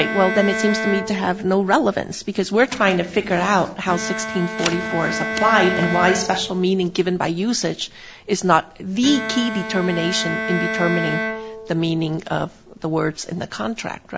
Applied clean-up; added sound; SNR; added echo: none; Bowed string instrument; 8 dB; none.